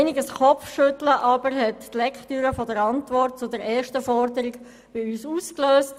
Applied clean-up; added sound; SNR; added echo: none; none; none; none.